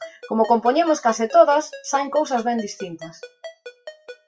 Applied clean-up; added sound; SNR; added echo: classical method WPE with log-MMSE.